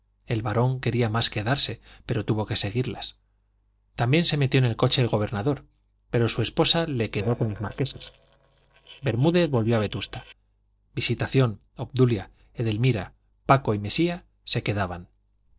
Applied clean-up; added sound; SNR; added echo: neural separator model SepFormer DNS4.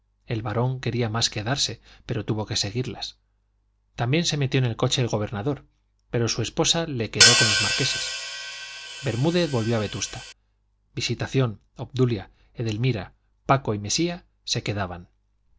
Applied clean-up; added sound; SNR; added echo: none; Hi-hat; -3 dB; none.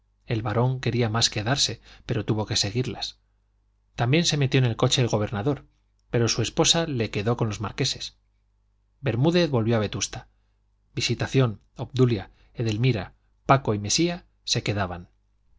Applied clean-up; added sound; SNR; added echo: none; none; none; none.